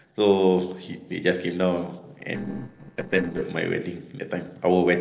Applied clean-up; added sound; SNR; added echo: neural separator model SepFormer DNS4.